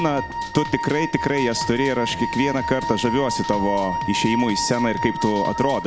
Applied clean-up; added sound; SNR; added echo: none; Wind instrument, woodwind instrument; 5 dB; none.